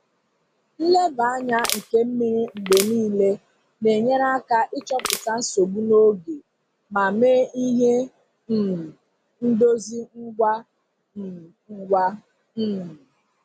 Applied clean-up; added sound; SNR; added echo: none; Crushing; 7 dB; none.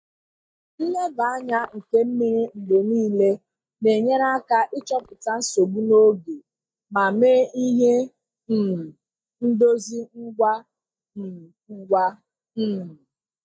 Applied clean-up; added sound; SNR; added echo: neural mask model DeepFilterNet 3.